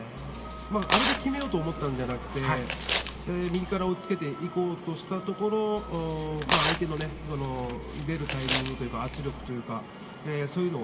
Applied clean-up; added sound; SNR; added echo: none; Tearing; -2 dB; reverberation time 1.5 s.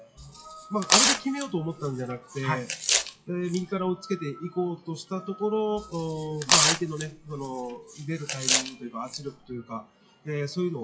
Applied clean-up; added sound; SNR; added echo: classical method WPE with log-MMSE.